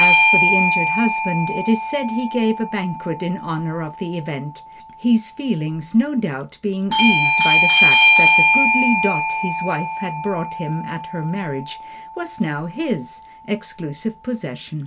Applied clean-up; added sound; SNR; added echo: none; Bell / Doorbell; -3 dB; none.